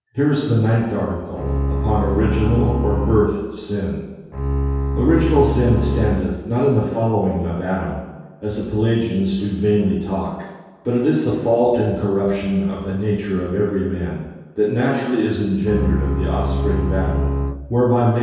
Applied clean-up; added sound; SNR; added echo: none; Bowed string instrument; 2 dB; reverberation time 1.2 s.